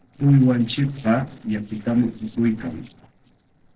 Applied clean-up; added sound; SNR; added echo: neural separator model SepFormer DNS4.